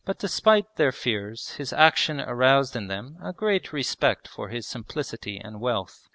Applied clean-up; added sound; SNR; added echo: none; none; none; none.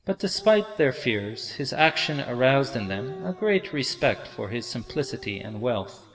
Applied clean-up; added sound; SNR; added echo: none; Dog; 18 dB; reverberation time 1.4 s.